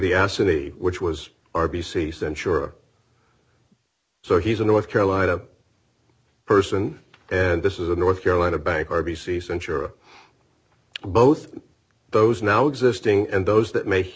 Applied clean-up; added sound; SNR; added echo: none; none; none; none.